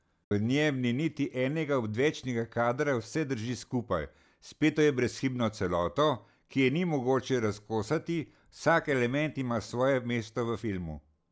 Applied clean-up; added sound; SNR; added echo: none; none; none; none.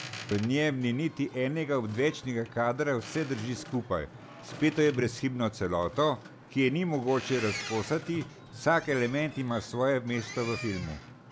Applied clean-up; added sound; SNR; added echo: none; Boat, Water vehicle; 14 dB; none.